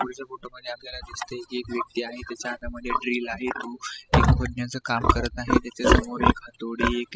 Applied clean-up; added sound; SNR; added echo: classical method spectral subtraction.